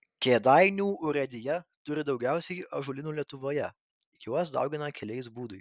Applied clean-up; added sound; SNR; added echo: none; none; none; none.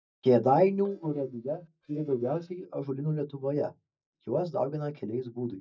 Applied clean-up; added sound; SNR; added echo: neural mask model DeepFilterNet 3.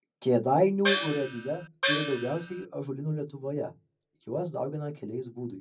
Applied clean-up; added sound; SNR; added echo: none; Gong; 1 dB; reverberation time 0.4 s.